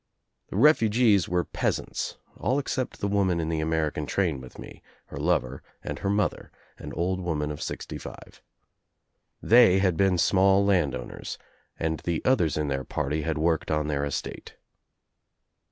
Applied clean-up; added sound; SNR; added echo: none; none; none; none.